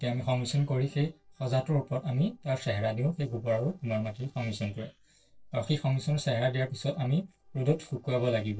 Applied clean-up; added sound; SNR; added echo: neural separator model SepFormer DNS4.